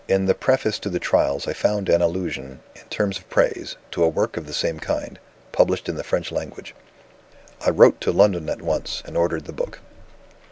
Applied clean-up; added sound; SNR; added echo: none; none; none; none.